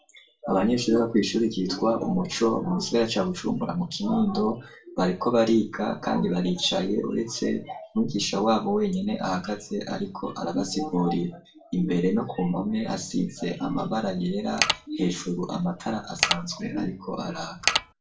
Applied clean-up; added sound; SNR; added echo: none; Mechanisms; -1 dB; reverberation time 0.3 s.